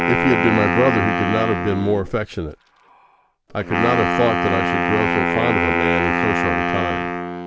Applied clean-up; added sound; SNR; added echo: none; Wind instrument, woodwind instrument; -1 dB; none.